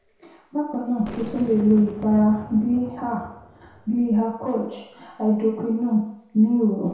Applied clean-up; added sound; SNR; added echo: none; Boom; 19 dB; reverberation time 0.7 s.